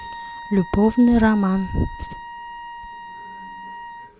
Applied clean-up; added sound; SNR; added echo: none; Wind instrument, woodwind instrument; 14 dB; none.